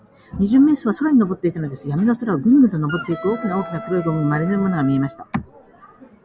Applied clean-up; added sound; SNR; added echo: none; Wind instrument, woodwind instrument; 15 dB; none.